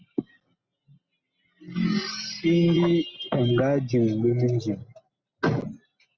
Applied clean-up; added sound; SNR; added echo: none; none; none; none.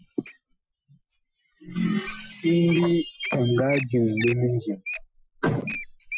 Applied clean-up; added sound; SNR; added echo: classical method Wiener filter.